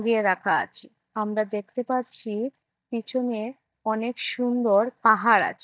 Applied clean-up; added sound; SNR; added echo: neural mask model DeepFilterNet 3.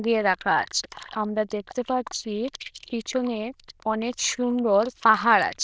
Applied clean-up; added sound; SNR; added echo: neural diffusion model UNIVERSE++.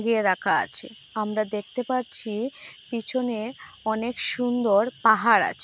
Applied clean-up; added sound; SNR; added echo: none; none; none; none.